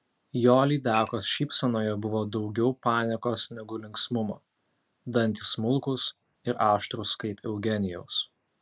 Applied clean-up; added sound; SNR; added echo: none; Dishes, pots, and pans / Glass; 13 dB; none.